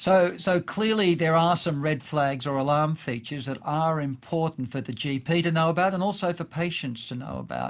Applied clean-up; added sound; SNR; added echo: none; none; none; none.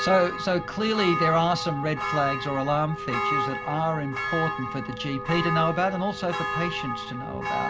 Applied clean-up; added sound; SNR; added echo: none; Church bell; 3 dB; none.